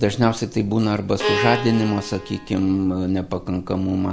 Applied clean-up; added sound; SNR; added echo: none; Bowed string instrument; 6 dB; none.